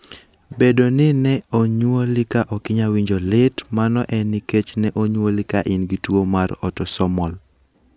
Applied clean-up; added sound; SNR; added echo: none; none; none; none.